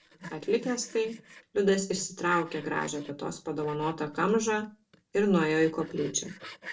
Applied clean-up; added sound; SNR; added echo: neural separator model SepFormer DNS4.